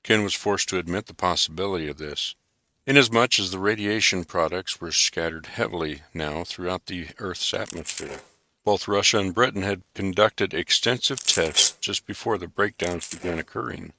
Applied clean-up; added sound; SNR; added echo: neural mask model RNNoise.